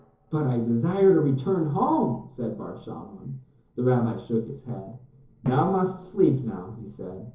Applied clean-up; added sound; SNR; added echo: neural separator model SepFormer DNS4.